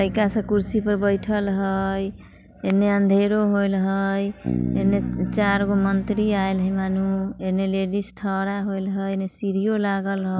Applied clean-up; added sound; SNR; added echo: none; Bass guitar; 11 dB; none.